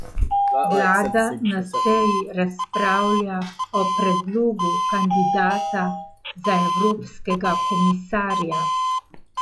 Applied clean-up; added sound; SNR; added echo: classical method log-MMSE.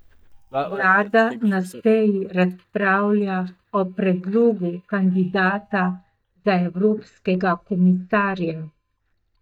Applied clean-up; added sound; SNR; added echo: neural mask model DeepFilterNet 3.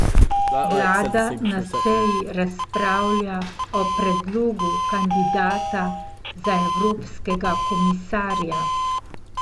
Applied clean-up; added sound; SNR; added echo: none; Doorbell; -2 dB; none.